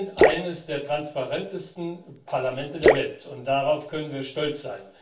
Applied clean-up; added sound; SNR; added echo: none; Drip / Splash, splatter; -2 dB; reverberation time 0.4 s.